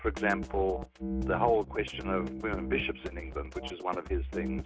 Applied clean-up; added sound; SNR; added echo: neural mask model RNNoise.